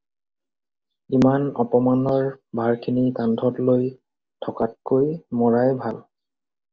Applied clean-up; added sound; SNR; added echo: none; none; none; none.